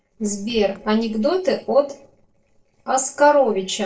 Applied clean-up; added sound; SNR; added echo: neural separator model SepFormer DNS4.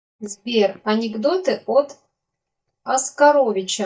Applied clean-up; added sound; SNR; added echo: neural mask model DeepFilterNet 3.